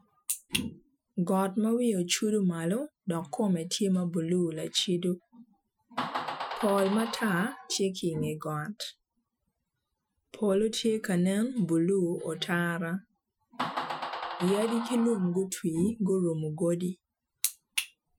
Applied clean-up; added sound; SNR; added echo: classical method Wiener filter.